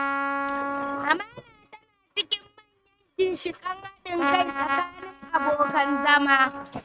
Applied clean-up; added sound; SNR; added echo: neural mask model RNNoise.